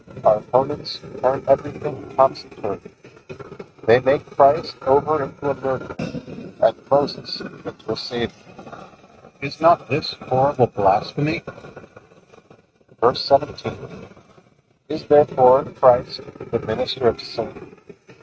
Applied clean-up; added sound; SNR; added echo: neural mask model RNNoise.